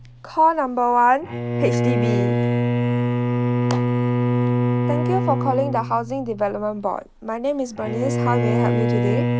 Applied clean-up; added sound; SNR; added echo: none; Bowed string instrument; -2 dB; none.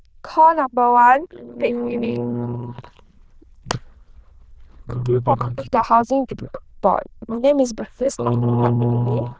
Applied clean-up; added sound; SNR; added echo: neural diffusion model UNIVERSE++.